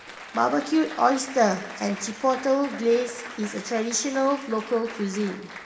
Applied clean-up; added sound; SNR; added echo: none; Applause; 15 dB; reverberation time 1.2 s.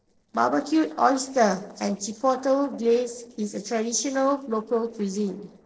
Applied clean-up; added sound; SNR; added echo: neural separator model SepFormer DNS4.